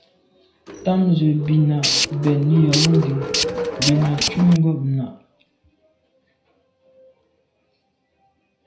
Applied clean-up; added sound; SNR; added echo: none; Tools; 3 dB; reverberation time 0.5 s.